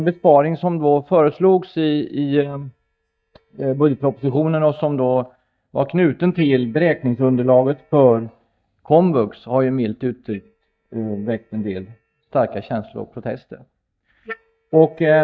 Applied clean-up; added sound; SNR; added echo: neural mask model DeepFilterNet 3.